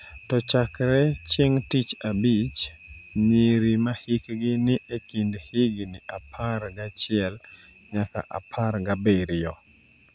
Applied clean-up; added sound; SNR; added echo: none; none; none; none.